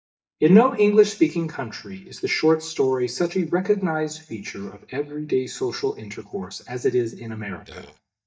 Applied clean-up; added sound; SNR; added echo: neural mask model DeepFilterNet 3.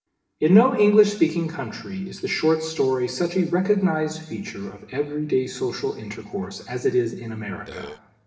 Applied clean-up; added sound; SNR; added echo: neural separator model SepFormer DNS4.